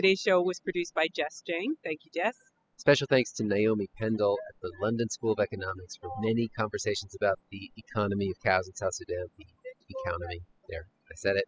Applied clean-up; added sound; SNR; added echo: classical method spectral subtraction.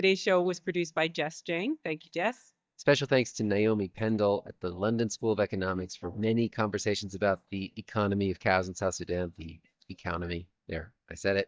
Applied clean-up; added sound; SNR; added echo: neural mask model DeepFilterNet 3.